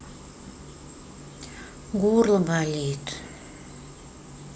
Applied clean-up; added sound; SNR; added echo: none; none; none; none.